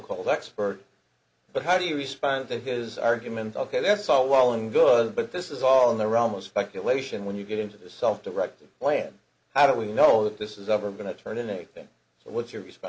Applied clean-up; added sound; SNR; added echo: none; none; none; none.